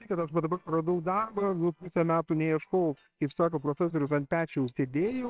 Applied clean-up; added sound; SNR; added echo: neural separator model SepFormer WHAMR!.